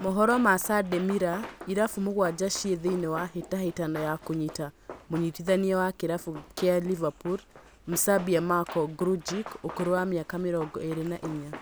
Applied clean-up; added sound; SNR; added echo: none; Run; 17 dB; none.